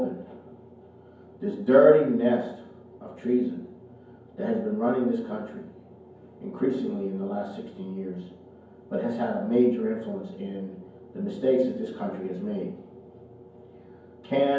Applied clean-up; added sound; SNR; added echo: none; none; none; reverberation time 0.9 s.